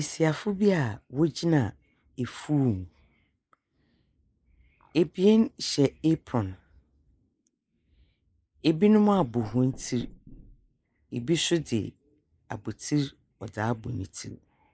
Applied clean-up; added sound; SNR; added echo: neural mask model Resemble Enhance denoiser.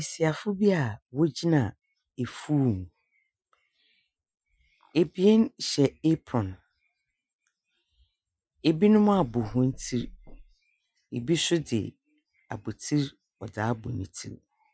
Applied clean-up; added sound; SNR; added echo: classical method Wiener filter.